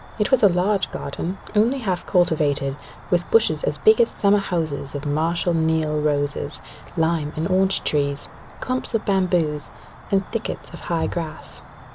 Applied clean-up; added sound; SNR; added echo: none; Cricket; 19 dB; none.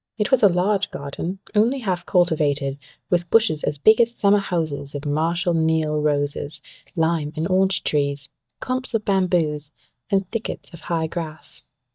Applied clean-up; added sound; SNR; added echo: neural mask model DeepFilterNet 3.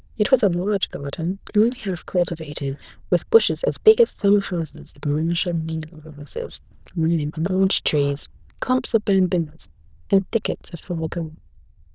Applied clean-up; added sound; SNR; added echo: neural diffusion model UNIVERSE++.